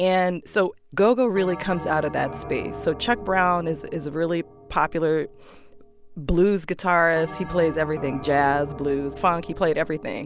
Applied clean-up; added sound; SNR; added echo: none; Bell; 15 dB; none.